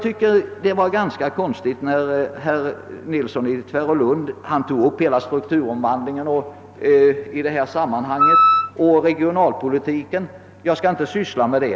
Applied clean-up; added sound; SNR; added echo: none; Wind instrument, woodwind instrument; -1 dB; none.